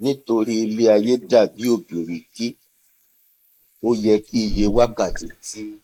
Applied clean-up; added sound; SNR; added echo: neural mask model Resemble Enhance denoiser.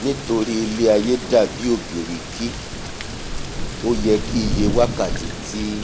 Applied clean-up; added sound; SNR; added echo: none; Thunder / Rain; 5 dB; none.